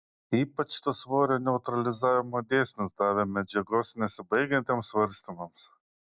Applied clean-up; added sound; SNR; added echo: none; none; none; none.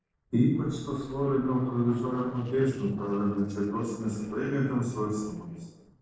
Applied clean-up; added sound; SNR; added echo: neural separator model SepFormer DNS4.